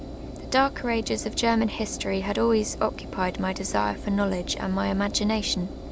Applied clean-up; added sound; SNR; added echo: none; Engine; 10 dB; none.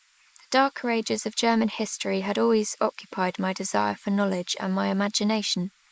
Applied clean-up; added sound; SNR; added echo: neural mask model Resemble Enhance denoiser.